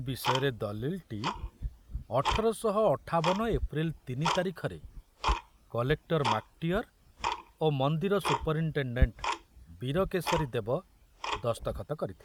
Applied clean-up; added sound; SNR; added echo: none; Tick-tock; 4 dB; none.